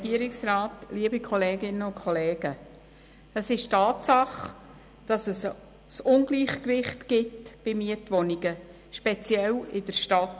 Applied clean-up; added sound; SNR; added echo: none; none; none; none.